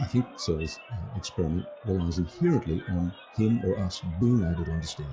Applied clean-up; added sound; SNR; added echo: classical method log-MMSE.